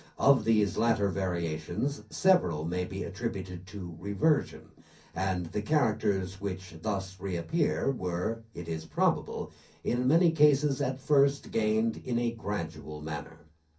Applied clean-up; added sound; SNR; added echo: none; none; none; reverberation time 0.3 s.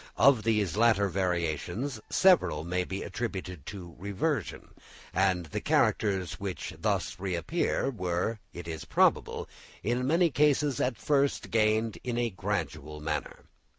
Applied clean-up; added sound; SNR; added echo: none; none; none; none.